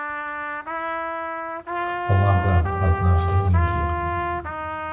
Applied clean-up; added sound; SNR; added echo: none; Trumpet; 4 dB; reverberation time 2.3 s.